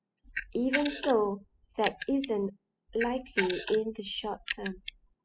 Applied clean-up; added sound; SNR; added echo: classical method spectral subtraction.